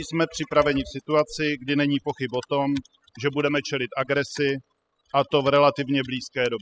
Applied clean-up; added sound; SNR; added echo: classical method spectral subtraction.